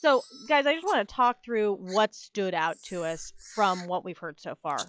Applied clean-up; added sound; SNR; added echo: classical method log-MMSE.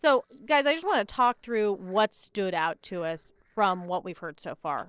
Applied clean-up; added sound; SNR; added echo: neural separator model SepFormer DNS4.